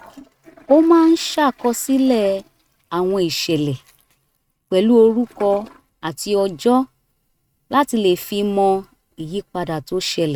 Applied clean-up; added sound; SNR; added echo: neural mask model RNNoise.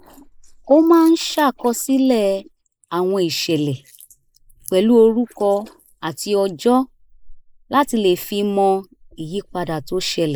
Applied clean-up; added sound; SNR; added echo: neural mask model Resemble Enhance denoiser.